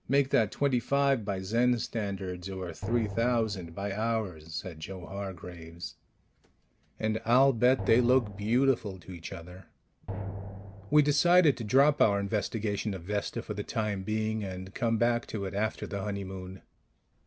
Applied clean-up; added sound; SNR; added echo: none; Drum; 10 dB; none.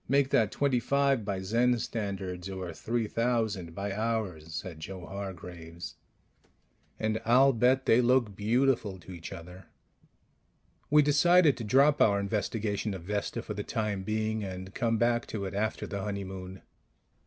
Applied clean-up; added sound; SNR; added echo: none; none; none; none.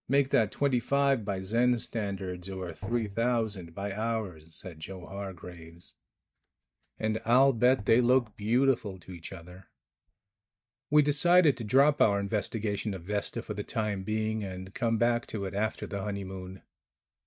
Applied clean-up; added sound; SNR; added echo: neural mask model DeepFilterNet 3.